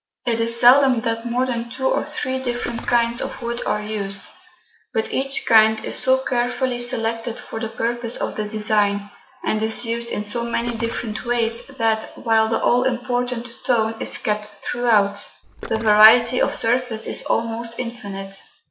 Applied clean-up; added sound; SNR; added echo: none; Splash, splatter; 17 dB; none.